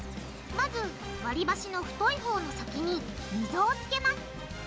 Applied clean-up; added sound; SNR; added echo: none; none; none; none.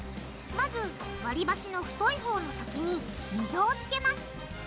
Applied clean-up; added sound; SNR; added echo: none; Coin (dropping) + Cutlery, silverware / Dishes, pots, and pans; 14 dB; none.